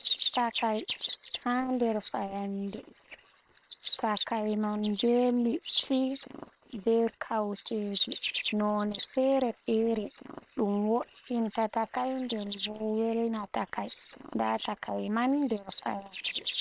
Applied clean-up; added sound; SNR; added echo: neural separator model SepFormer WHAM!.